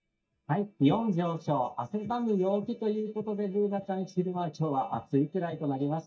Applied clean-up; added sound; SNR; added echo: neural mask model DeepFilterNet 3.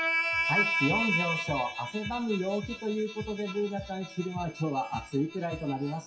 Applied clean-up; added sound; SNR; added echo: classical method WPE with log-MMSE.